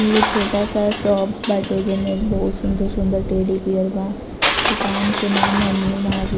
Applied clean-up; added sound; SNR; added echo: none; Crushing + Wind; 3 dB; none.